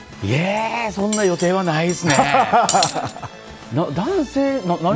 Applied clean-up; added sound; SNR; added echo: none; Cutlery, silverware; 12 dB; none.